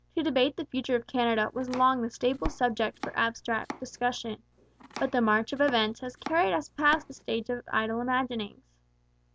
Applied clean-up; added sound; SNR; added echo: none; Domestic sounds, home sounds; 16 dB; none.